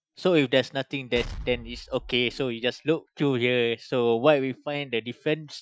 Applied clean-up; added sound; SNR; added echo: classical method Wiener filter.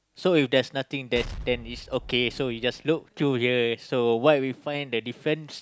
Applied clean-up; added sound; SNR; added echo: none; Explosion; 15 dB; none.